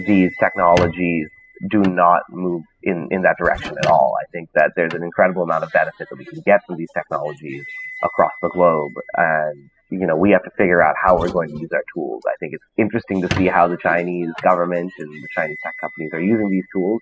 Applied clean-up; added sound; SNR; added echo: classical method spectral subtraction.